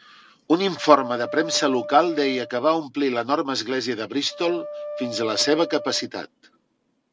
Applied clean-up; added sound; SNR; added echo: none; Wind instrument, woodwind instrument; 13 dB; none.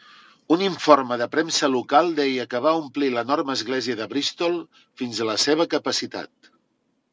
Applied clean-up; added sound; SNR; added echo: none; none; none; none.